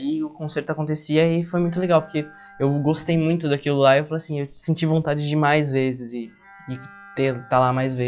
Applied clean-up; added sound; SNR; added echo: classical method log-MMSE.